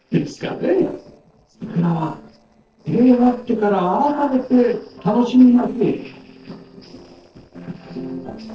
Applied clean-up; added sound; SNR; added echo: neural separator model SepFormer DNS4.